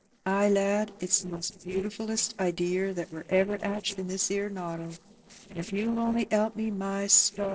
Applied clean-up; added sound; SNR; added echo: neural separator model SepFormer DNS4.